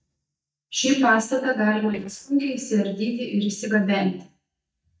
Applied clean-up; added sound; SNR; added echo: neural mask model DeepFilterNet 3.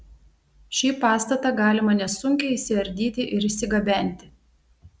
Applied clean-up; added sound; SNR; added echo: none; none; none; none.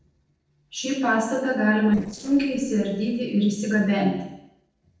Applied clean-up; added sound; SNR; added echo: neural separator model SepFormer DNS4.